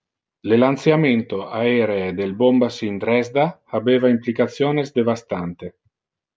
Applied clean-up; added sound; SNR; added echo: none; none; none; none.